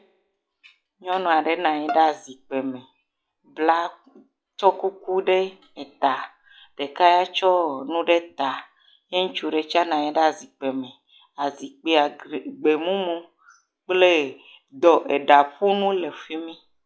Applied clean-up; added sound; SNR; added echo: classical method log-MMSE.